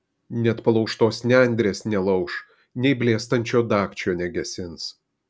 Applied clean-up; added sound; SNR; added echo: none; none; none; none.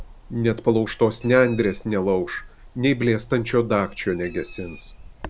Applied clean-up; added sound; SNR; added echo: none; Bird; 15 dB; none.